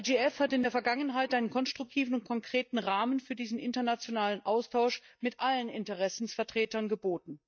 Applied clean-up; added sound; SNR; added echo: neural mask model DeepFilterNet 3.